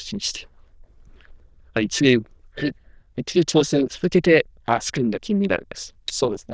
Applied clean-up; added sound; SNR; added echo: neural diffusion model UNIVERSE++.